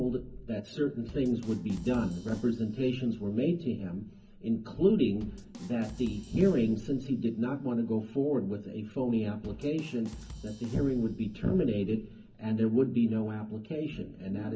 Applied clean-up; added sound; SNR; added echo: none; Bass drum / Drum kit; 19 dB; reverberation time 0.4 s.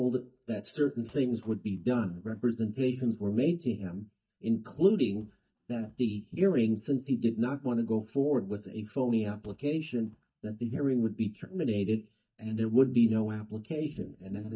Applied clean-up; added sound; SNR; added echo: neural mask model DeepFilterNet 3.